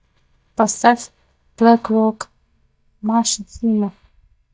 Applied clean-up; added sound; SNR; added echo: neural mask model DeepFilterNet 3.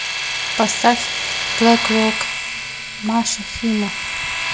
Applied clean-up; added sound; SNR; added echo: none; Domestic sounds, home sounds; 3 dB; reverberation time 1.5 s.